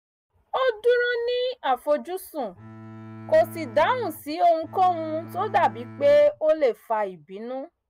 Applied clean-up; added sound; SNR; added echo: none; Bowed string instrument; 17 dB; none.